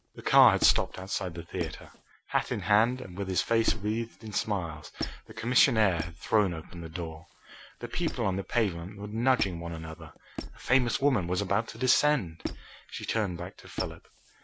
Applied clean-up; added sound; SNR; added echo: none; Squeak; 13 dB; none.